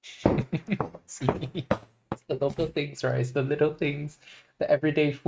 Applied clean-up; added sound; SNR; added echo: neural mask model RNNoise.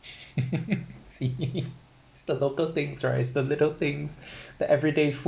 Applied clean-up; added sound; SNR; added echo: none; none; none; none.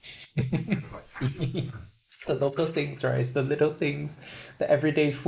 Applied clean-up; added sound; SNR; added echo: neural mask model Resemble Enhance denoiser.